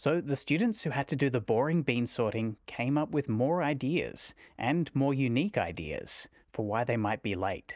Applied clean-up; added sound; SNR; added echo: none; none; none; none.